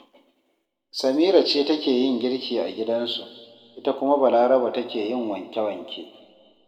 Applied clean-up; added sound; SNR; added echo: none; none; none; reverberation time 1.5 s.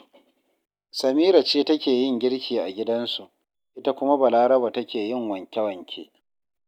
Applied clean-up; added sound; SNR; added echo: none; none; none; none.